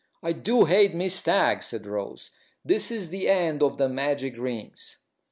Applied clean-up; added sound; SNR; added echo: none; none; none; none.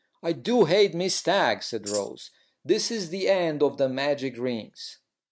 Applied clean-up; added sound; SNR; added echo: neural mask model RNNoise.